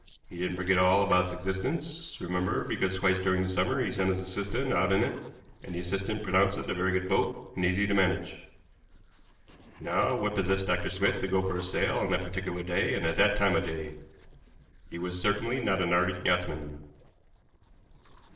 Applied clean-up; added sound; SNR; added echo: neural separator model SepFormer DNS4.